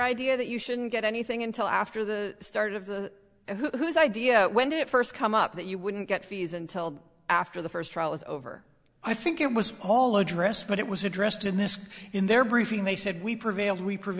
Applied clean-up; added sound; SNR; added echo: none; none; none; none.